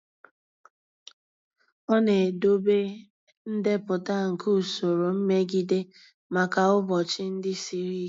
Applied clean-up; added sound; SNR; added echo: none; none; none; none.